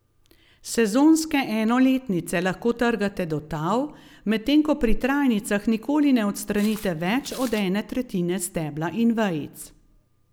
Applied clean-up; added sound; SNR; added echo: none; Walk, footsteps; 18 dB; none.